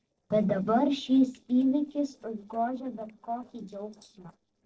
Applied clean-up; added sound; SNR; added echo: neural separator model SepFormer DNS4.